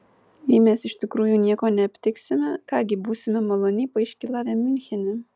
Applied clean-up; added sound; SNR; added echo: none; none; none; none.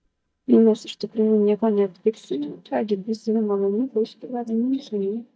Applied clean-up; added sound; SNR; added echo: neural mask model DeepFilterNet 3.